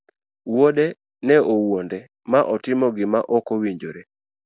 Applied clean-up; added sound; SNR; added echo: none; none; none; none.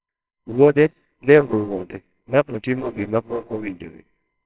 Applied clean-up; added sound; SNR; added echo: neural separator model SepFormer WHAMR!.